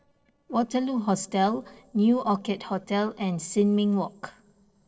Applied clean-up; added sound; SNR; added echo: neural separator model SepFormer DNS4.